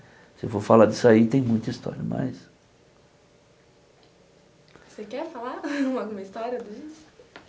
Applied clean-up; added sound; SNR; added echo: none; none; none; none.